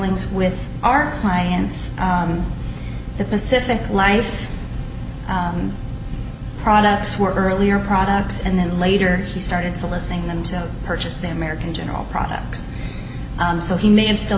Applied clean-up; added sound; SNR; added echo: none; none; none; none.